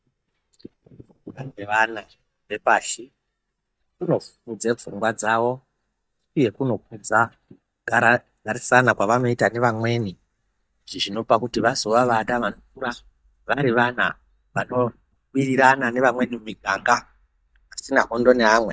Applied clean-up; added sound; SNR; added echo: neural mask model DeepFilterNet 3.